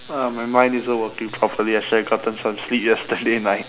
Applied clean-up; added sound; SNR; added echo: none; none; none; none.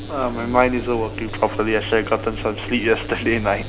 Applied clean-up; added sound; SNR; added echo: none; Engine; 9 dB; none.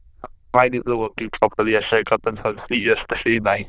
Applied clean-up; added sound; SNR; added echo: neural diffusion model UNIVERSE++.